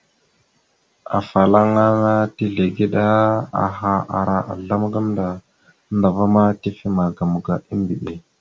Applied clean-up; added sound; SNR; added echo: none; none; none; none.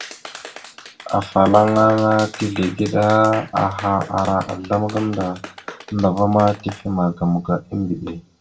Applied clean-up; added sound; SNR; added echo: none; Clapping; 17 dB; reverberation time 0.1 s.